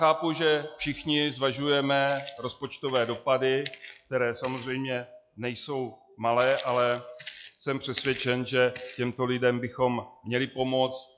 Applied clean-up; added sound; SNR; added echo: classical method log-MMSE.